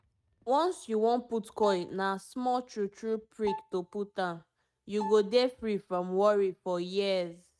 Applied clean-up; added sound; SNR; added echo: neural mask model RNNoise.